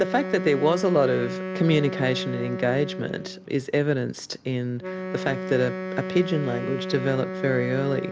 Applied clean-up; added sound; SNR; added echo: none; Wind instrument, woodwind instrument; 7 dB; none.